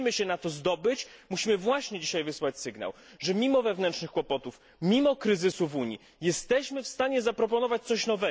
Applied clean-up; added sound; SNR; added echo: none; none; none; none.